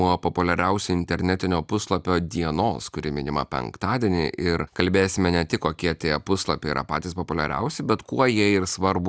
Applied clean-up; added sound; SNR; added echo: none; none; none; none.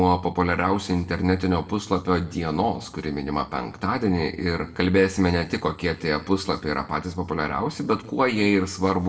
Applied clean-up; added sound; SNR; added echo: none; none; none; reverberation time 0.7 s.